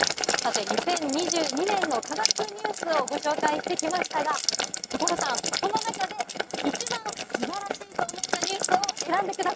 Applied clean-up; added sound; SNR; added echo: neural mask model RNNoise.